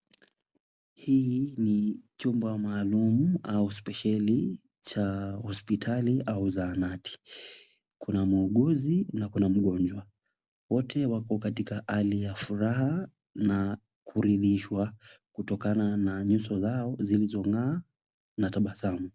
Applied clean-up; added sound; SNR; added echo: none; none; none; none.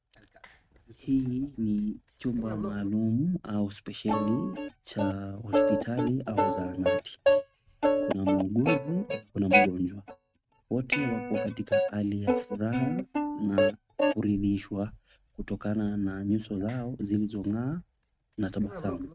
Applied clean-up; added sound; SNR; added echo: neural mask model RNNoise.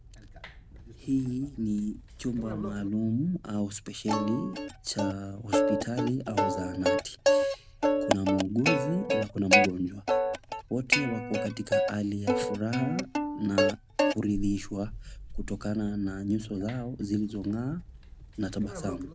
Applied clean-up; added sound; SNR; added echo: none; Plucked string instrument; -1 dB; none.